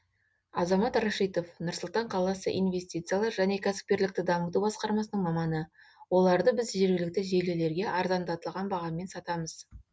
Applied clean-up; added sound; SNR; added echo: none; none; none; none.